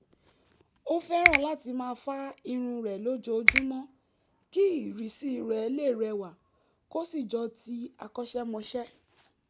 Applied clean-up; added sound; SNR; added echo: none; Finger snapping; -3 dB; none.